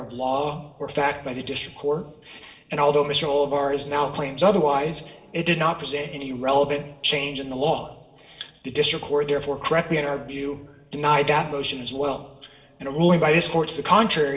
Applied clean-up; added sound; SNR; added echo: none; none; none; reverberation time 2.6 s.